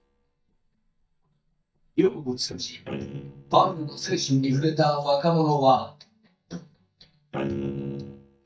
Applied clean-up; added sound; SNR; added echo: neural mask model DeepFilterNet 3.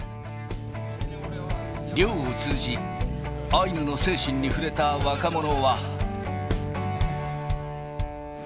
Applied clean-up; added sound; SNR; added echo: none; none; none; none.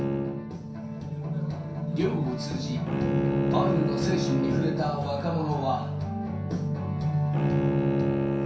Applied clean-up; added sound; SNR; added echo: none; Bowed string instrument; 1 dB; reverberation time 0.6 s.